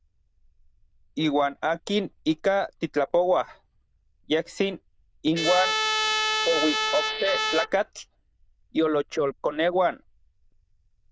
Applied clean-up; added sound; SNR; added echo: neural diffusion model UNIVERSE++.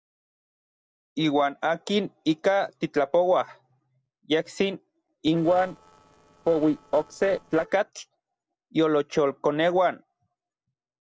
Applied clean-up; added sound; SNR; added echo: neural separator model SepFormer DNS4.